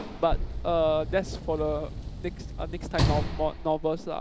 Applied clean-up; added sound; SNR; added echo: none; Sliding door / Slam; 2 dB; none.